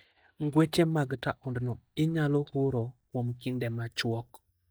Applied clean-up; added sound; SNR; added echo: neural mask model DeepFilterNet 3.